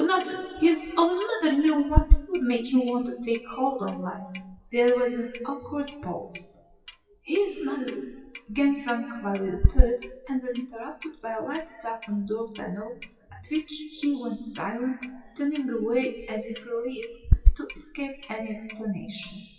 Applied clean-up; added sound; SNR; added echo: classical method WPE with log-MMSE.